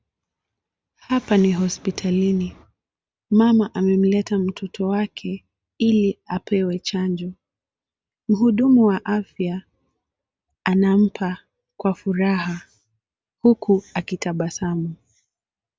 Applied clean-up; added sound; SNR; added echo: none; none; none; none.